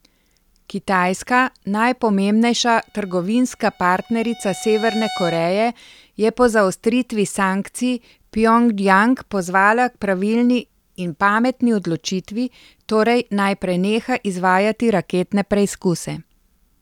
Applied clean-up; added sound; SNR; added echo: none; Bowed string instrument; 16 dB; none.